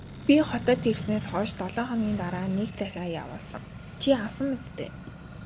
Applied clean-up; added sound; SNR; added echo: none; Accelerating, revving, vroom; 10 dB; none.